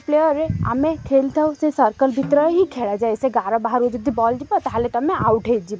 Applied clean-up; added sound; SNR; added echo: none; Snare drum; 20 dB; none.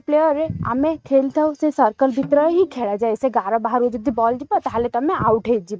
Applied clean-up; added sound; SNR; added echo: neural mask model RNNoise.